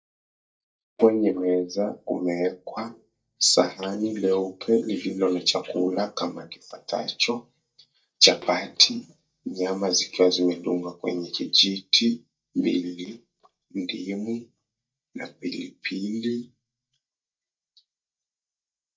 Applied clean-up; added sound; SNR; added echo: neural mask model DeepFilterNet 3.